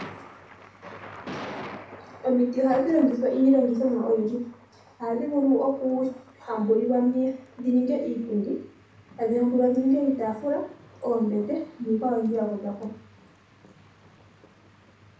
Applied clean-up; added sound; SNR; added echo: none; Thunder; 20 dB; reverberation time 0.7 s.